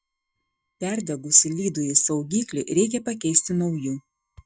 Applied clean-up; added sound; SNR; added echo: neural mask model DeepFilterNet 3.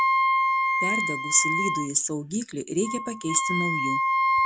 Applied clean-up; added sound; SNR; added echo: none; Wind instrument, woodwind instrument; -3 dB; none.